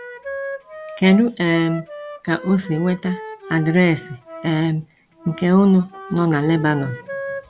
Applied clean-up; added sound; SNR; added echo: none; Wind instrument, woodwind instrument; 14 dB; none.